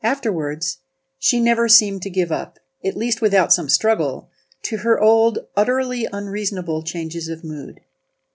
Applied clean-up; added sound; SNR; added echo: none; none; none; none.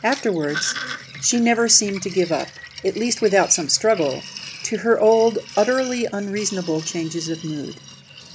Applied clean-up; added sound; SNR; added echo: none; Sink (filling or washing); 14 dB; none.